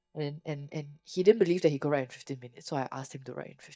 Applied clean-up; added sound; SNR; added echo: neural mask model DeepFilterNet 3.